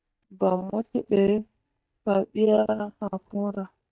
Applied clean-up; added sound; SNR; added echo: neural mask model DeepFilterNet 3.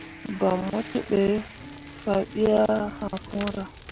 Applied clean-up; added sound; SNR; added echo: none; Crackle; 14 dB; none.